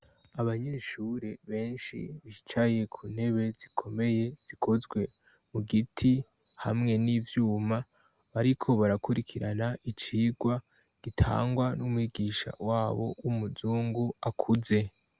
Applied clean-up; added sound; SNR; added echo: none; none; none; none.